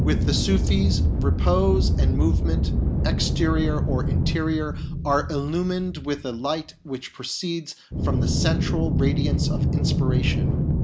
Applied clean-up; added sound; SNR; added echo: none; Aircraft; -5 dB; none.